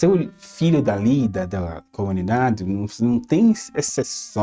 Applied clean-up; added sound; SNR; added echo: neural mask model RNNoise.